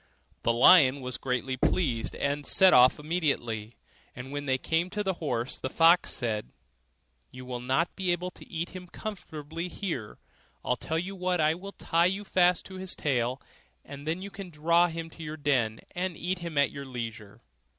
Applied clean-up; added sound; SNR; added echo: none; Knock; 4 dB; none.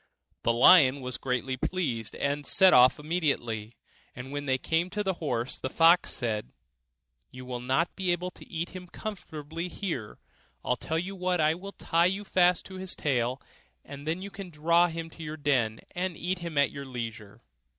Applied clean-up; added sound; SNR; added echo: neural mask model DeepFilterNet 3.